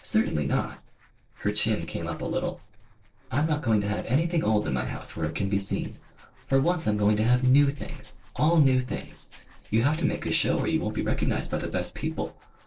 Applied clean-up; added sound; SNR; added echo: neural separator model SepFormer DNS4.